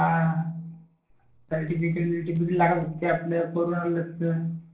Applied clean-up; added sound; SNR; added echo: neural separator model SepFormer DNS4.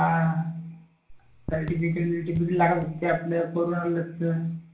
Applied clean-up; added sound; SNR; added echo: none; Raindrop / Drip; 15 dB; reverberation time 0.4 s.